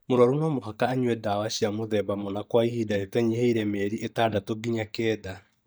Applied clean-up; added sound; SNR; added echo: neural mask model DeepFilterNet 3.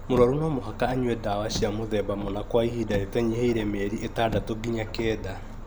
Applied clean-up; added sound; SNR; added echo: none; Car; 9 dB; none.